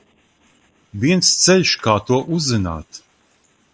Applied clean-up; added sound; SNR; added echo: neural mask model Resemble Enhance denoiser.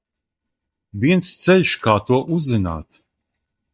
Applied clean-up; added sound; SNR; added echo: neural mask model DeepFilterNet 3.